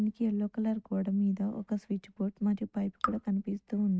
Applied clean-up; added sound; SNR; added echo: neural mask model RNNoise.